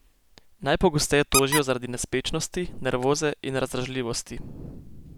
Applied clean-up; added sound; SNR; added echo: none; Squeak; 5 dB; none.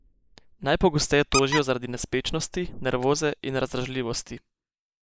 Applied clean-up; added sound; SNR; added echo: neural mask model Resemble Enhance denoiser.